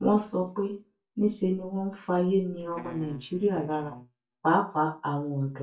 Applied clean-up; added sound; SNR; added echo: neural mask model DeepFilterNet 3.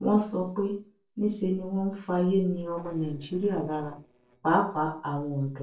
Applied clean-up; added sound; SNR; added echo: neural separator model SepFormer DNS4.